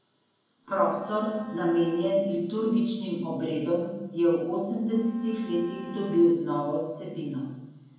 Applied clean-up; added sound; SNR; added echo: none; Bowed string instrument; 19 dB; reverberation time 0.9 s.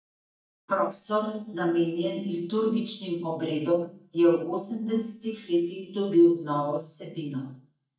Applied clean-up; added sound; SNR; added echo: neural mask model DeepFilterNet 3.